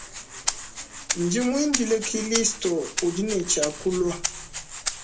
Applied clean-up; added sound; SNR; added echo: none; Rattle (instrument); 5 dB; reverberation time 0.2 s.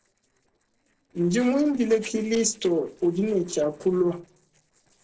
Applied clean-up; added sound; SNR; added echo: neural separator model SepFormer DNS4.